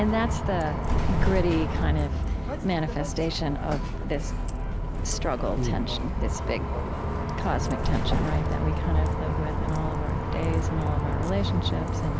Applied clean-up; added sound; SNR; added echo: none; Bus; -4 dB; none.